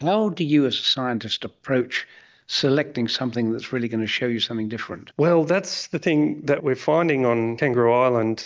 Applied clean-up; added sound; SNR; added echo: neural mask model DeepFilterNet 3.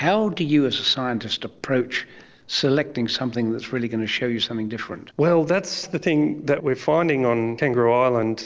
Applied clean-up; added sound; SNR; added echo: neural separator model SepFormer DNS4.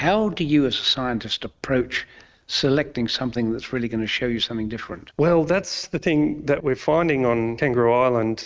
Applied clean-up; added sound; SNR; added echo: neural mask model RNNoise.